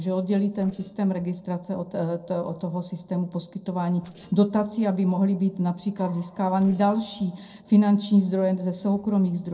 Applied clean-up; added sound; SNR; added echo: neural separator model SepFormer DNS4.